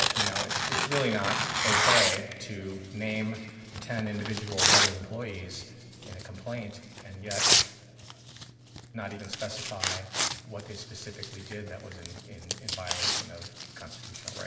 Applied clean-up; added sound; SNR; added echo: none; Tearing; -5 dB; reverberation time 2.6 s.